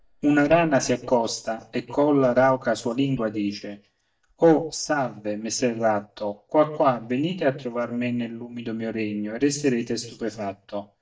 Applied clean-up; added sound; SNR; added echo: neural mask model DeepFilterNet 3.